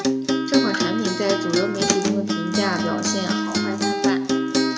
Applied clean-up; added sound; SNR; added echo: none; Acoustic guitar; -5 dB; reverberation time 1.3 s.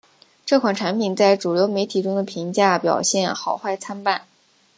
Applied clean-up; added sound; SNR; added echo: none; none; none; none.